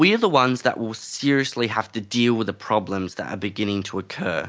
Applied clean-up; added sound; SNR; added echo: none; none; none; none.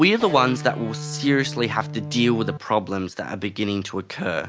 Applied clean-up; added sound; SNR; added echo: none; Electric guitar; 9 dB; none.